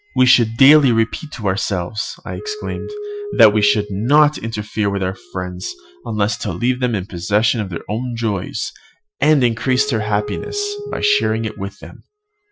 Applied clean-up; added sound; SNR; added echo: classical method Wiener filter.